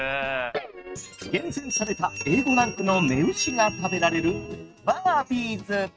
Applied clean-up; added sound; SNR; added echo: neural mask model RNNoise.